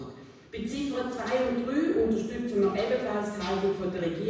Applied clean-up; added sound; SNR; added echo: none; none; none; reverberation time 1.1 s.